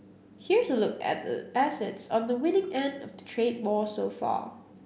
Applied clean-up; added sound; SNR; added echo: none; none; none; none.